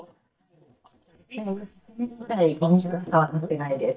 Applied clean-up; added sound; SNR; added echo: neural mask model DeepFilterNet 3.